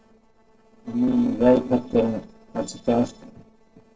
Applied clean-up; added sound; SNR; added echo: neural separator model SepFormer DNS4.